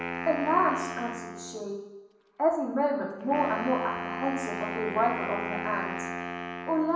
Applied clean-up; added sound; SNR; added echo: none; Wind instrument, woodwind instrument; 6 dB; reverberation time 0.9 s.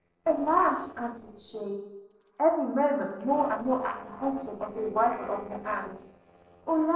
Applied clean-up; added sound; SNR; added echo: neural separator model SepFormer DNS4.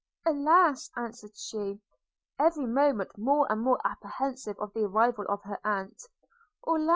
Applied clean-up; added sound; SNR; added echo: none; none; none; none.